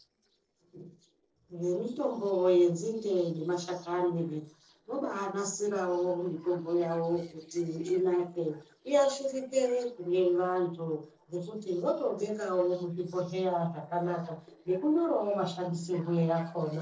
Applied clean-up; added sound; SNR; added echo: neural separator model SepFormer DNS4.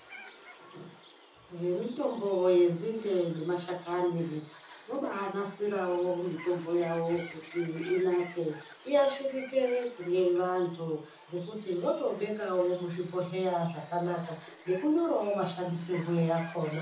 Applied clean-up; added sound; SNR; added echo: none; Bird; 19 dB; reverberation time 0.5 s.